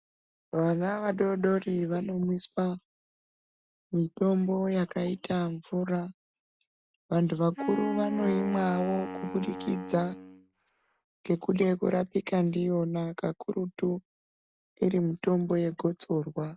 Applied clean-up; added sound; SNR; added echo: none; Wind instrument, woodwind instrument; 7 dB; none.